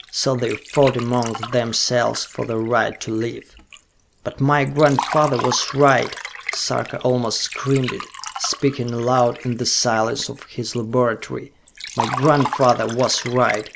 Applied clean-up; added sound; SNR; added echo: none; Liquid; 11 dB; none.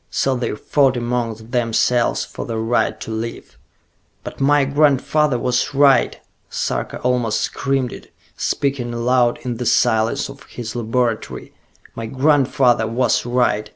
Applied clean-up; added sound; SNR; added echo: none; none; none; none.